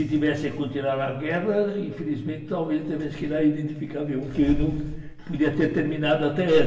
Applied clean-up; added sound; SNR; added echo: none; none; none; reverberation time 1.1 s.